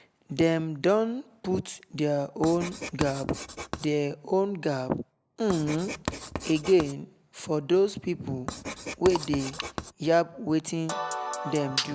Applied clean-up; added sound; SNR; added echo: none; Writing; 11 dB; none.